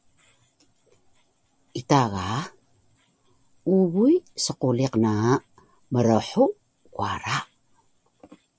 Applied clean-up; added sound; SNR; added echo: none; none; none; none.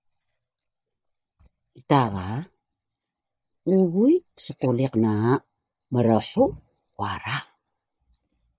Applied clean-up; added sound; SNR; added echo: neural mask model DeepFilterNet 3.